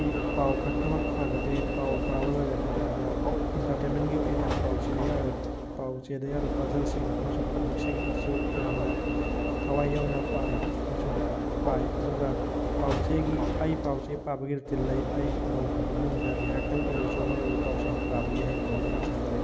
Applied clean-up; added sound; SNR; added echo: none; Alarm / Engine / Train; -4 dB; none.